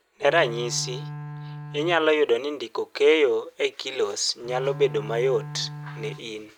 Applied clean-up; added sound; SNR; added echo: none; Bowed string instrument; 11 dB; none.